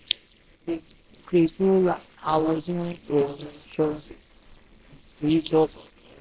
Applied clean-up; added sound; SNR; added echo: neural separator model SepFormer WHAMR!.